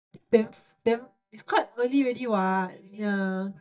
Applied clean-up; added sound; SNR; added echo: neural mask model DeepFilterNet 3.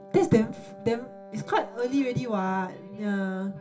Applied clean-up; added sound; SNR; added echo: none; Wind instrument, woodwind instrument; 18 dB; reverberation time 0.2 s.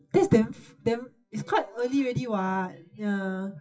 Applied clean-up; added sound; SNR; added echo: classical method WPE with log-MMSE.